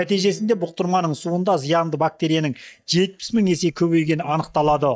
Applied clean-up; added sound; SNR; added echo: neural mask model DeepFilterNet 3.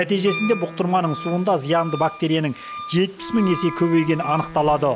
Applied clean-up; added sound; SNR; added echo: none; Wind instrument, woodwind instrument + Wind instrument, woodwind instrument; 12 dB; none.